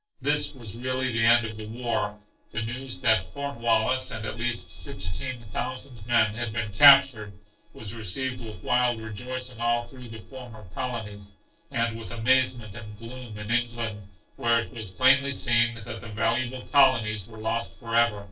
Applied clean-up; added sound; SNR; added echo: neural separator model SepFormer DNS4.